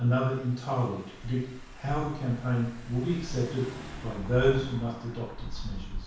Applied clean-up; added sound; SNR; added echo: none; Engine / Car; 10 dB; reverberation time 0.7 s.